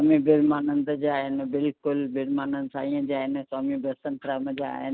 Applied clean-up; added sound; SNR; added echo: none; none; none; none.